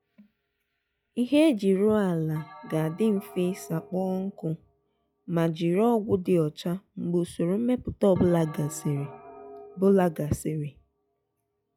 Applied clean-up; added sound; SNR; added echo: classical method log-MMSE.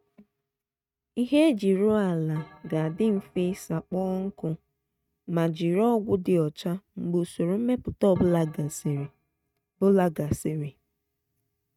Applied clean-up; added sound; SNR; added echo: neural mask model RNNoise.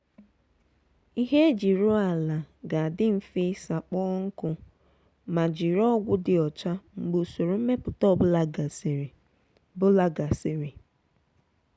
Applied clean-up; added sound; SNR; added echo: none; none; none; none.